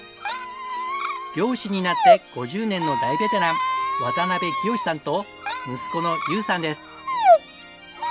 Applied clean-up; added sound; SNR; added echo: none; Squeak; -4 dB; none.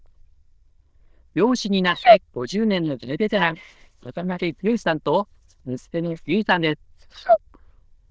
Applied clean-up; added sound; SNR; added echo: neural diffusion model UNIVERSE++.